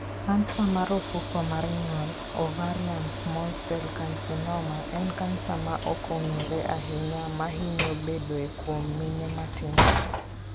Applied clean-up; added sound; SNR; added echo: none; Sliding door / Train; 1 dB; none.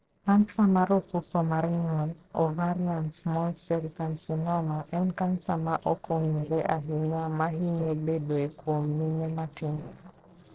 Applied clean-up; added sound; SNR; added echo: neural separator model SepFormer DNS4.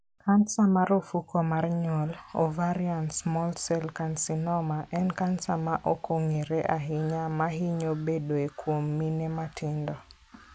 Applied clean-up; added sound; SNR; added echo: none; none; none; none.